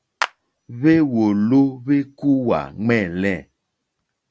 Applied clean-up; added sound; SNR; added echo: none; Clapping; 12 dB; none.